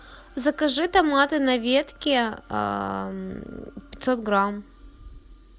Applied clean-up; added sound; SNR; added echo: none; none; none; none.